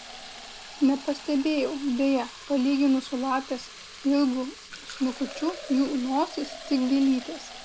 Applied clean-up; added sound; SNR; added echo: none; Fill (with liquid); 15 dB; none.